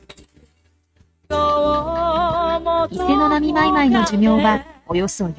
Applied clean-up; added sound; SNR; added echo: neural mask model RNNoise.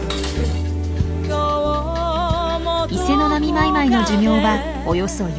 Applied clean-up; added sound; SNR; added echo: none; Dishes, pots, and pans + Burping, eructation; 18 dB; none.